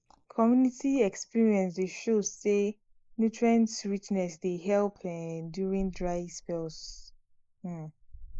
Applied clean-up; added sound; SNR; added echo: neural mask model Resemble Enhance denoiser.